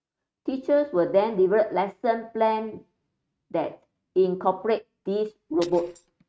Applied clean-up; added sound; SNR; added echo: neural mask model RNNoise.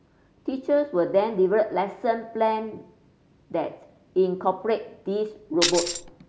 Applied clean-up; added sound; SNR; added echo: none; Tambourine; 1 dB; none.